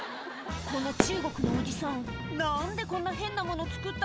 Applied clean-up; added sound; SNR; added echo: none; Fireworks; 2 dB; none.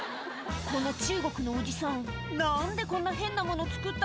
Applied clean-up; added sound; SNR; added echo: none; none; none; none.